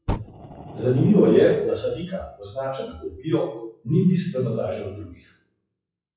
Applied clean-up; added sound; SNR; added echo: classical method WPE with log-MMSE.